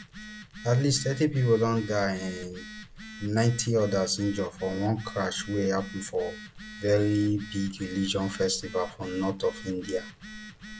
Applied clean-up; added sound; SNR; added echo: none; Telephone; 15 dB; none.